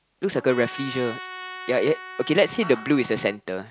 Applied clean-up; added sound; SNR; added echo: none; Trumpet; 14 dB; none.